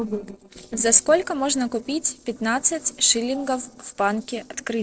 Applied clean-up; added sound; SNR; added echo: neural separator model SepFormer DNS4.